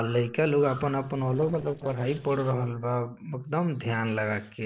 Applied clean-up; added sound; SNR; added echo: neural separator model SepFormer DNS4.